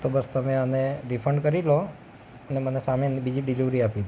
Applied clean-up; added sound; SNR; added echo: none; none; none; none.